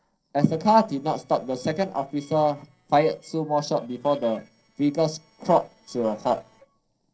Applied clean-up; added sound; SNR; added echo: neural separator model SepFormer DNS4.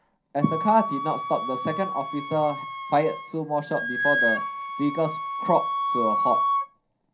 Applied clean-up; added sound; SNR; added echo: none; Wind instrument, woodwind instrument; 2 dB; reverberation time 0.3 s.